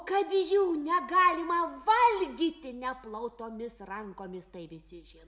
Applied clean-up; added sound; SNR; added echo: none; none; none; none.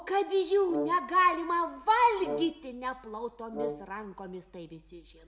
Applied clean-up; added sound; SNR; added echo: none; Brass instrument; 11 dB; none.